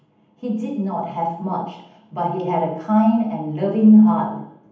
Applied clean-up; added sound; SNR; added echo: none; none; none; reverberation time 0.8 s.